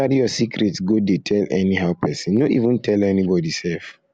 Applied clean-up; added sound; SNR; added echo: none; none; none; none.